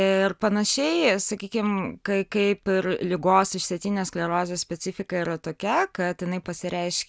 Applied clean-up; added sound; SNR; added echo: none; none; none; none.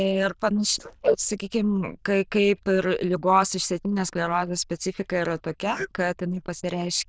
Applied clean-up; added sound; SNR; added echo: neural diffusion model UNIVERSE++.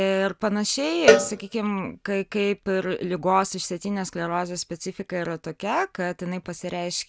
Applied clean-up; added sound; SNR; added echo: none; Cowbell; -1 dB; none.